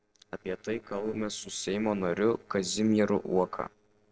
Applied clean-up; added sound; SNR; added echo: neural separator model SepFormer DNS4.